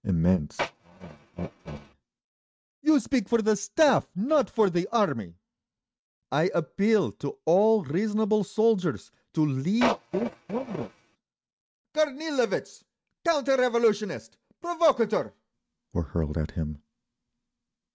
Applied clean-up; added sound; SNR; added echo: neural mask model RNNoise.